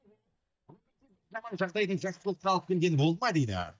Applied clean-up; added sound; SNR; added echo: neural mask model DeepFilterNet 3.